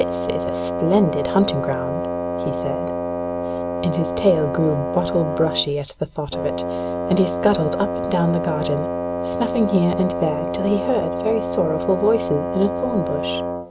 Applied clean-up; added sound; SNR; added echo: none; Wind instrument, woodwind instrument; 2 dB; none.